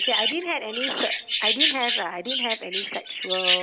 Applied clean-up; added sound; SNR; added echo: none; Chirp, tweet; -3 dB; none.